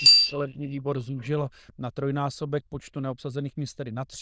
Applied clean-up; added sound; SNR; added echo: neural diffusion model UNIVERSE++.